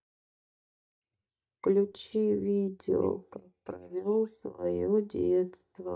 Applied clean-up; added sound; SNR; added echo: neural mask model DeepFilterNet 3.